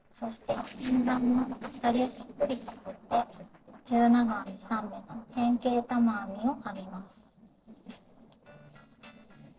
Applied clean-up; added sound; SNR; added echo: neural separator model SepFormer DNS4.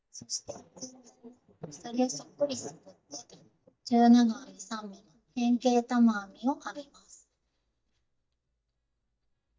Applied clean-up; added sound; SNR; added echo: neural mask model DeepFilterNet 3.